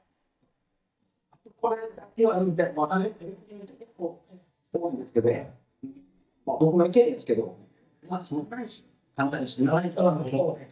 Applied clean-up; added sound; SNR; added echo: neural mask model DeepFilterNet 3.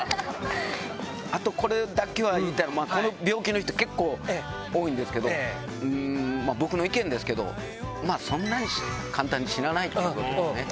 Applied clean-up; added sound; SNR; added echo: none; none; none; none.